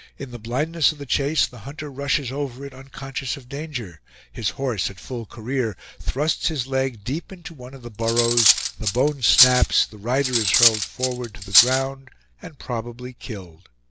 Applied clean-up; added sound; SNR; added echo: none; Cutlery, silverware; -3 dB; none.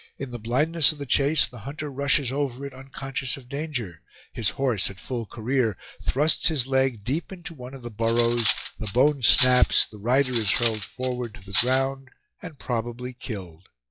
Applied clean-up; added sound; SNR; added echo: classical method log-MMSE.